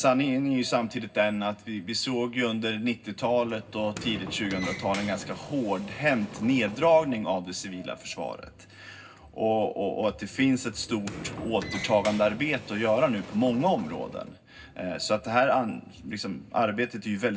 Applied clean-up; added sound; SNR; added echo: none; Sliding door; 16 dB; reverberation time 0.4 s.